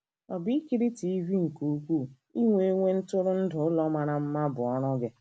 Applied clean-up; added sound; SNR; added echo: none; none; none; none.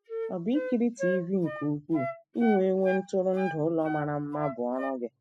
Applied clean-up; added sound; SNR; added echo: classical method spectral subtraction.